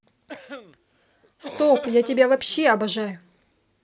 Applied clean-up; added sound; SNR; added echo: none; Cough; 16 dB; none.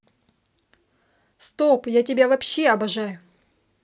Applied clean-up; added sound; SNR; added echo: none; none; none; none.